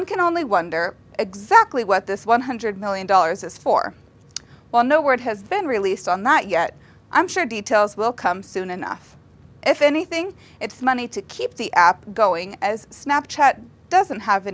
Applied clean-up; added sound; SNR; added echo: none; none; none; none.